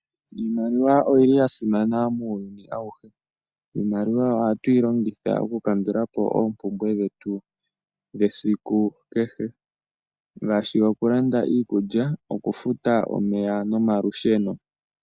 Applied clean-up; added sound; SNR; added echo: none; none; none; none.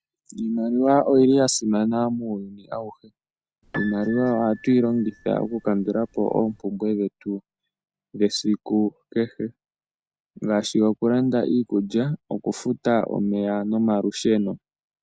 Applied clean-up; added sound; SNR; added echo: none; Piano; 18 dB; none.